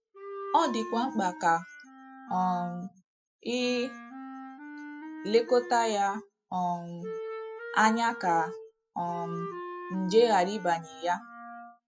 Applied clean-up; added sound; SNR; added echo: classical method spectral subtraction.